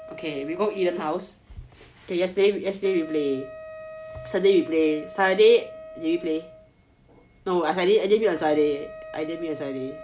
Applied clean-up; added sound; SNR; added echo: none; Wind instrument, woodwind instrument; 17 dB; none.